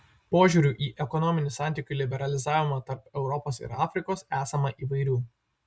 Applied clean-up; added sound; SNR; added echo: none; none; none; none.